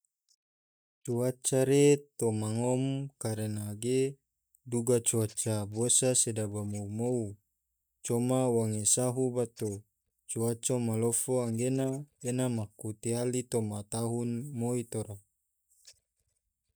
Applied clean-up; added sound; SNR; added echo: neural mask model DeepFilterNet 3.